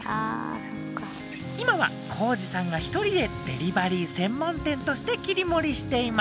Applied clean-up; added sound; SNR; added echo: none; none; none; none.